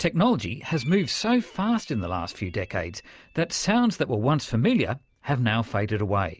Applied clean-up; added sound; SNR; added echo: none; none; none; none.